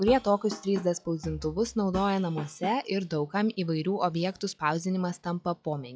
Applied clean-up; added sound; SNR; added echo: classical method log-MMSE.